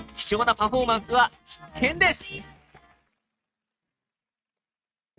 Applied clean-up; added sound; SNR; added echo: neural mask model RNNoise.